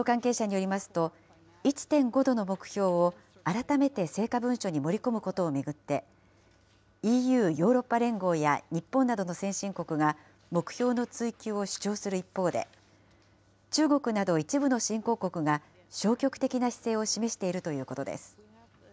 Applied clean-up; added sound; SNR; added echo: none; none; none; none.